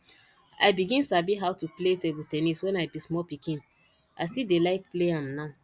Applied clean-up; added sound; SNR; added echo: none; none; none; none.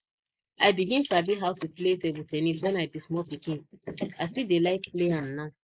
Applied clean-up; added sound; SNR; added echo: neural mask model Resemble Enhance denoiser.